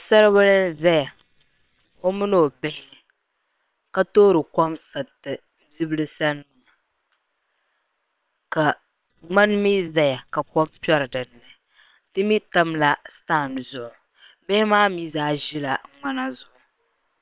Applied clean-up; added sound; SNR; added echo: neural separator model SepFormer WHAM!.